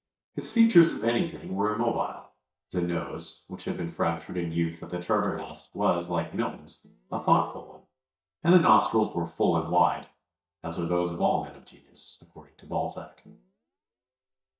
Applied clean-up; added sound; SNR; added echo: neural mask model DeepFilterNet 3.